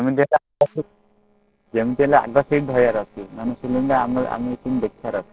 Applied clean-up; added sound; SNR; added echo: neural separator model SepFormer DNS4.